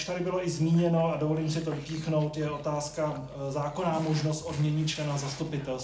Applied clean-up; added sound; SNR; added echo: none; Dog; 18 dB; reverberation time 0.4 s.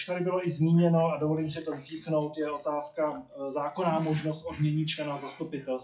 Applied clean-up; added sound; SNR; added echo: classical method WPE with log-MMSE.